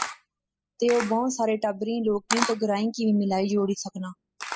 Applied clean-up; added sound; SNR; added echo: classical method spectral subtraction.